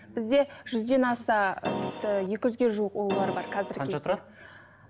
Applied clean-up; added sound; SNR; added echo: none; Keyboard (musical); 5 dB; none.